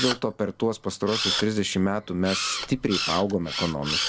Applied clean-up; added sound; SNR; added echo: none; Camera; 5 dB; none.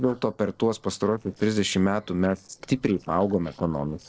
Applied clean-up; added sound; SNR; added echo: neural separator model SepFormer DNS4.